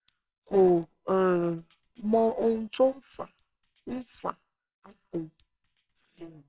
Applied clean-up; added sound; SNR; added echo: neural separator model SepFormer WHAMR!.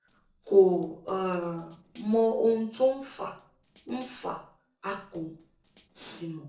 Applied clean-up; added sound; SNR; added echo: neural separator model SepFormer DNS4.